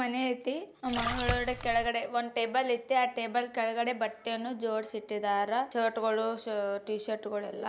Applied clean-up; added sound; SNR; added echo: none; Splash, splatter; 4 dB; none.